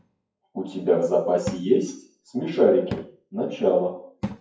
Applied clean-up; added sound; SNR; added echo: classical method WPE with log-MMSE.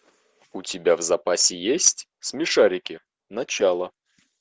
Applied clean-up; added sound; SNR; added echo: none; none; none; none.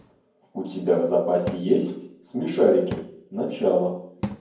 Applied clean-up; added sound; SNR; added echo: none; Cupboard open or close / Drawer open or close; 15 dB; reverberation time 0.9 s.